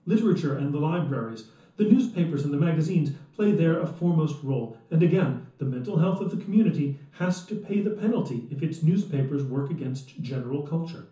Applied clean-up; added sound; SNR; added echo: none; none; none; reverberation time 0.9 s.